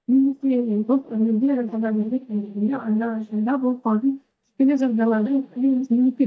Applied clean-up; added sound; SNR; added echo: neural mask model DeepFilterNet 3.